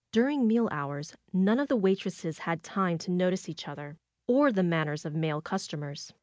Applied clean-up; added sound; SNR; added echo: none; none; none; none.